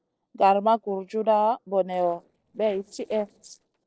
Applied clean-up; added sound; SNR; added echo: neural separator model SepFormer DNS4.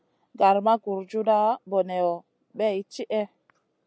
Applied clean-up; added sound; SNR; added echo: none; none; none; none.